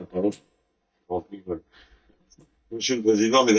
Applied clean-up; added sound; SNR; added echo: neural mask model DeepFilterNet 3.